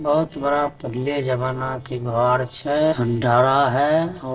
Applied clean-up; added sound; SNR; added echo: neural separator model SepFormer DNS4.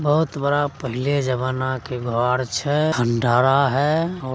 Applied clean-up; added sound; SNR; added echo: none; none; none; none.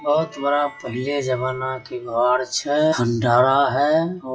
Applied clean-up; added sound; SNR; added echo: classical method WPE with log-MMSE.